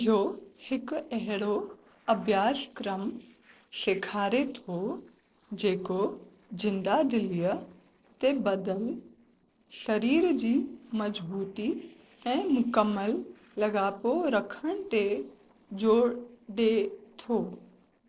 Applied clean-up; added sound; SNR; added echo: neural separator model SepFormer DNS4.